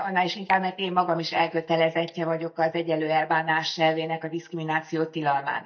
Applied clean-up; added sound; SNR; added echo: neural mask model DeepFilterNet 3.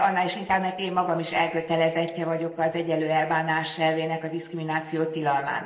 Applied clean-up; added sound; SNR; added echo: neural separator model SepFormer DNS4.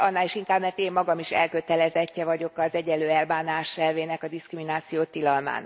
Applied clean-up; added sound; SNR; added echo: none; none; none; none.